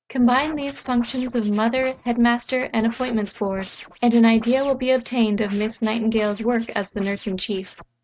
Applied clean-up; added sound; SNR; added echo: neural mask model RNNoise.